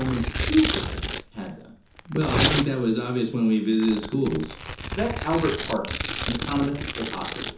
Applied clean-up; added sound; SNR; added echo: none; Domestic sounds, home sounds; 4 dB; reverberation time 0.6 s.